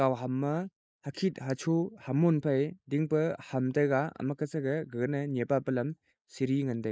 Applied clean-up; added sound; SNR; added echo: neural mask model Resemble Enhance denoiser.